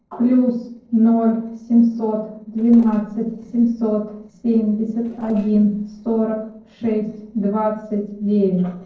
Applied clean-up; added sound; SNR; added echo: neural separator model SepFormer DNS4.